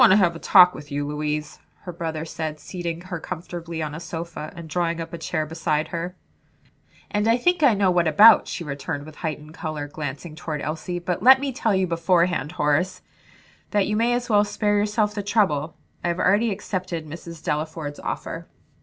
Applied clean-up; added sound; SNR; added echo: none; none; none; none.